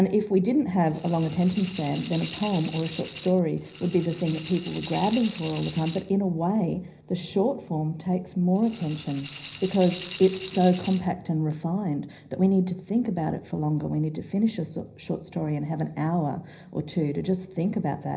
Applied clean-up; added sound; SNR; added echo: none; Rattle (instrument); 2 dB; reverberation time 0.5 s.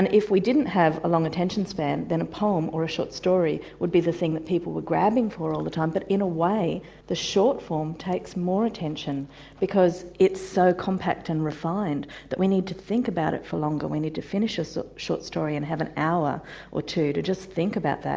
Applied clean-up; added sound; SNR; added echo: none; none; none; none.